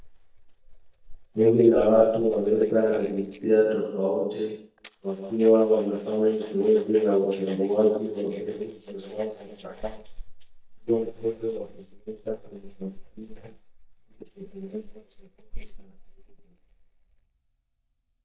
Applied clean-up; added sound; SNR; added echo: neural mask model DeepFilterNet 3.